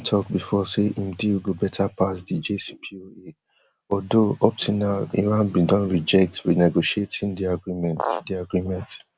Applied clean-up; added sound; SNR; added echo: none; none; none; none.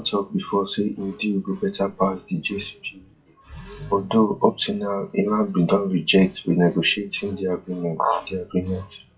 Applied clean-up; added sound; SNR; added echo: classical method WPE with log-MMSE.